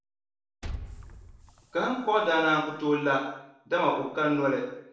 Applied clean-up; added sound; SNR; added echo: none; Liquid; 16 dB; reverberation time 0.7 s.